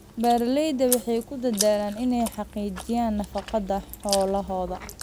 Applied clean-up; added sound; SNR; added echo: none; Chewing, mastication; 11 dB; none.